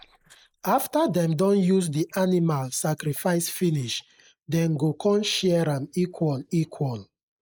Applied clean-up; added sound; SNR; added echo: neural mask model Resemble Enhance denoiser.